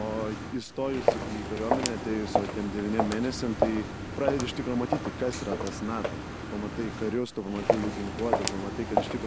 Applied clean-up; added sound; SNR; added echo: none; Walk, footsteps; 0 dB; none.